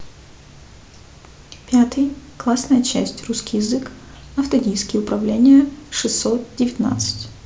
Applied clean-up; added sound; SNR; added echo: none; none; none; none.